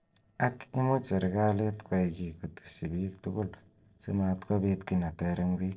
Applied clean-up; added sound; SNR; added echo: neural separator model SepFormer DNS4.